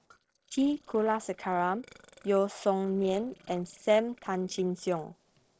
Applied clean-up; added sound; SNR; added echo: neural separator model SepFormer DNS4.